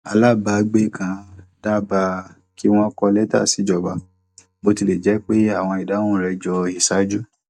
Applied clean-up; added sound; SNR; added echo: neural mask model DeepFilterNet 3.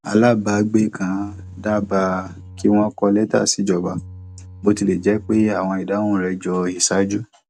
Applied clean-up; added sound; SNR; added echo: none; Bowed string instrument; 19 dB; none.